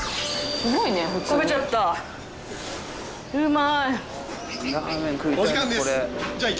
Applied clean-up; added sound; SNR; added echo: none; Chicken, rooster; 15 dB; none.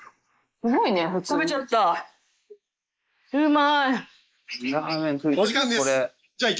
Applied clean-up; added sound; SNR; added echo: neural mask model Resemble Enhance denoiser.